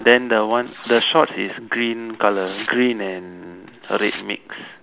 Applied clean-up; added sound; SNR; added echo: none; Tearing; 19 dB; none.